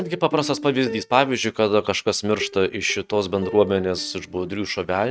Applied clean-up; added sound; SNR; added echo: neural mask model RNNoise.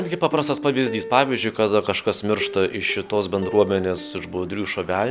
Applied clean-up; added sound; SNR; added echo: none; Plucked string instrument; 13 dB; none.